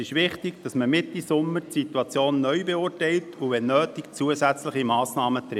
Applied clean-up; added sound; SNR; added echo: none; none; none; none.